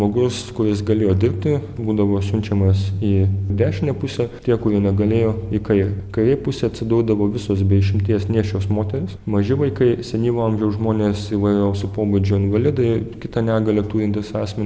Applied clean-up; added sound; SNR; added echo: none; none; none; none.